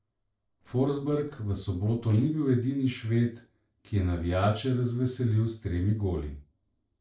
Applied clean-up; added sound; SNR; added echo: neural separator model SepFormer DNS4.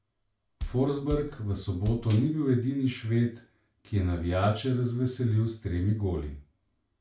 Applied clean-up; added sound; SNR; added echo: none; Bass drum; 11 dB; reverberation time 0.3 s.